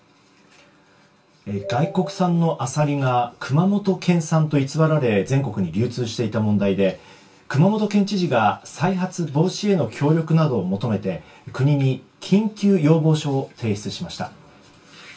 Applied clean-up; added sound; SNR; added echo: none; none; none; reverberation time 0.2 s.